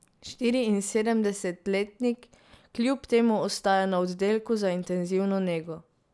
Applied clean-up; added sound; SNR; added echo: none; none; none; none.